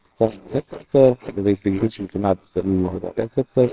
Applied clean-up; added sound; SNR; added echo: neural separator model SepFormer WHAMR!.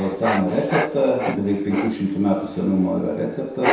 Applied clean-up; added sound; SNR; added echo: none; Dog; 6 dB; reverberation time 0.7 s.